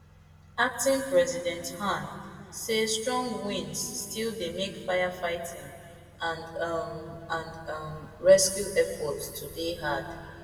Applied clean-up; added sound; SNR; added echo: none; none; none; reverberation time 2.0 s.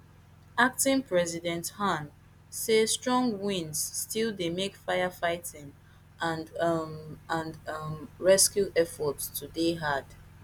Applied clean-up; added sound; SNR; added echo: none; none; none; none.